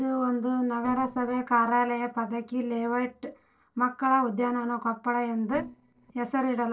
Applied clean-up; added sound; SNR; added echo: neural separator model SepFormer DNS4.